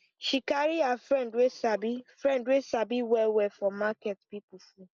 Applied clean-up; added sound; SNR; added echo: none; none; none; none.